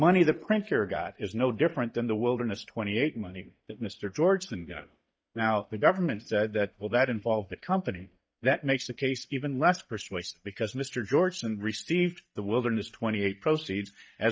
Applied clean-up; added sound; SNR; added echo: neural mask model DeepFilterNet 3.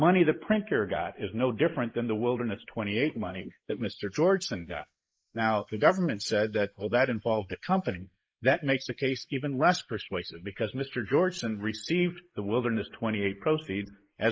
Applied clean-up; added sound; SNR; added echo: neural mask model Resemble Enhance denoiser.